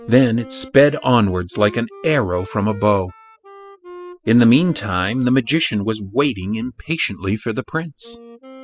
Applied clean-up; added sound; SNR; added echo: classical method spectral subtraction.